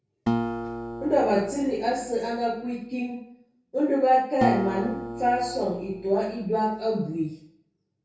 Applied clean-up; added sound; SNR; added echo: none; Acoustic guitar; 7 dB; reverberation time 0.6 s.